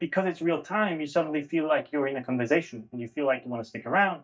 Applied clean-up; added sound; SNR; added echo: neural mask model DeepFilterNet 3.